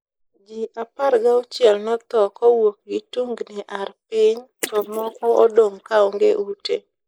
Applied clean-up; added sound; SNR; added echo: neural mask model Resemble Enhance denoiser.